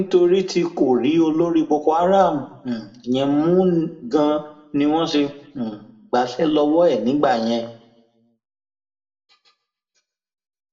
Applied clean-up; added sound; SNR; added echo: none; none; none; reverberation time 0.6 s.